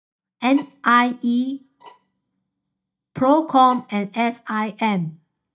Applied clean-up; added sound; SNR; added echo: neural mask model DeepFilterNet 3.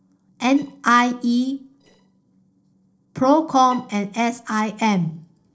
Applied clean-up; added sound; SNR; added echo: neural separator model SepFormer DNS4.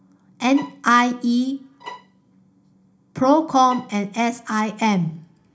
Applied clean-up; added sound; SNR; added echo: none; Bowed string instrument; 19 dB; reverberation time 0.4 s.